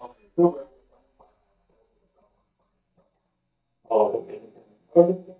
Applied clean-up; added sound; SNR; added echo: neural mask model DeepFilterNet 3.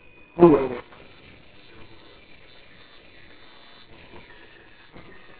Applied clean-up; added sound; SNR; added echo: neural separator model SepFormer WHAMR!.